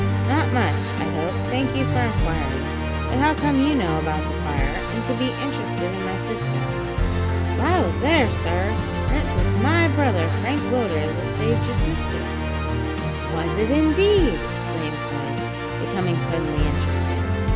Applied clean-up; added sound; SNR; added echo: none; Musical instrument; -2 dB; none.